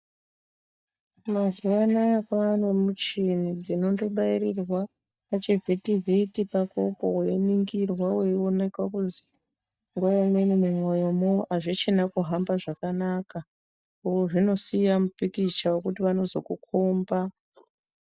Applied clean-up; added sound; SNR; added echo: neural mask model DeepFilterNet 3.